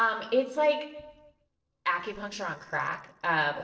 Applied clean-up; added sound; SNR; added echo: neural separator model SepFormer DNS4.